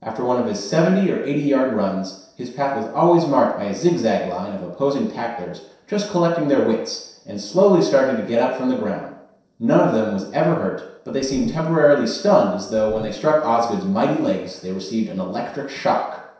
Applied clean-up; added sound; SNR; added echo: neural separator model SepFormer DNS4.